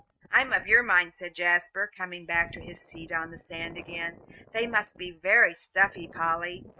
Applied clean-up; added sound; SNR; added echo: neural mask model RNNoise.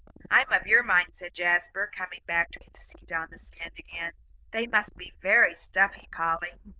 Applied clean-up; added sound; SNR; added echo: neural diffusion model UNIVERSE++.